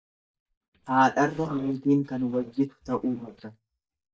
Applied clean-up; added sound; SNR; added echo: neural mask model DeepFilterNet 3.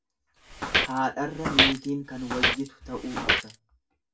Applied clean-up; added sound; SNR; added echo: none; Walk, footsteps; -5 dB; reverberation time 0.2 s.